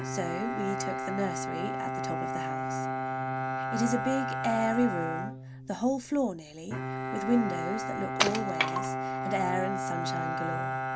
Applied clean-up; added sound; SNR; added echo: none; Bowed string instrument + Wood; 0 dB; none.